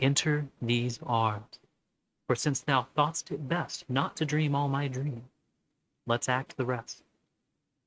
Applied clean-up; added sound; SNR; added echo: neural mask model RNNoise.